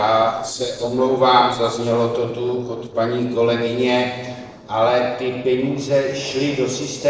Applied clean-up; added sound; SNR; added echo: neural separator model SepFormer DNS4.